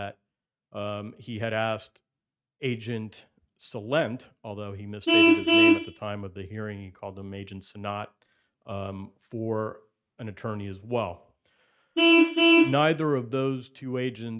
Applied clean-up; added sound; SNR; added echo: neural mask model RNNoise.